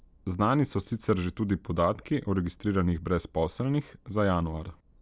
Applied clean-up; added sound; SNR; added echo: none; none; none; none.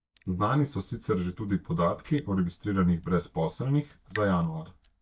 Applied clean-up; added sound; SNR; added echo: neural mask model DeepFilterNet 3.